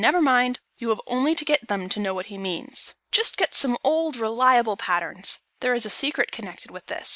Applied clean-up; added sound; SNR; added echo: neural mask model Resemble Enhance denoiser.